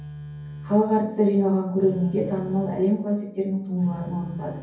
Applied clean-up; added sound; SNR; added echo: none; Telephone; 15 dB; reverberation time 0.9 s.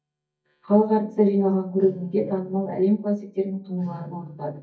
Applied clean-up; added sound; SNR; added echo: neural mask model DeepFilterNet 3.